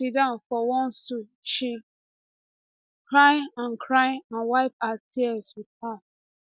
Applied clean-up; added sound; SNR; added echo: none; none; none; none.